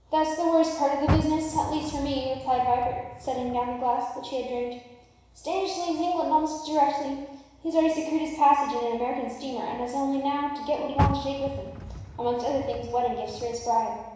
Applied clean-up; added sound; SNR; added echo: none; Car; 10 dB; reverberation time 1.0 s.